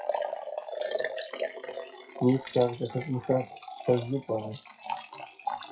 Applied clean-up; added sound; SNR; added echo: classical method WPE with log-MMSE.